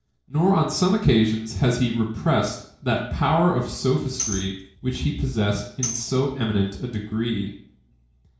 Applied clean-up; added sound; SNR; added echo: neural separator model SepFormer DNS4.